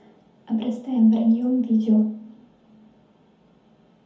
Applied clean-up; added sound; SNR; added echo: none; none; none; reverberation time 0.6 s.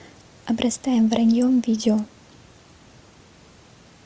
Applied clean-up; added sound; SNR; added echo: none; none; none; none.